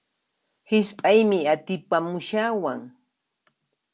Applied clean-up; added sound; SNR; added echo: none; none; none; none.